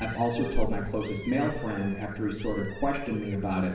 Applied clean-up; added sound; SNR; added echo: none; Bird; 20 dB; reverberation time 0.8 s.